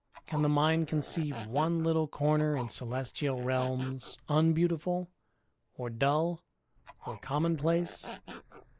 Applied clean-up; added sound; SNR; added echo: neural mask model Resemble Enhance denoiser.